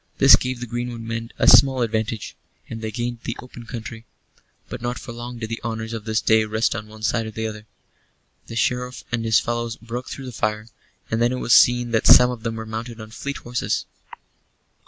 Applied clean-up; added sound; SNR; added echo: none; none; none; none.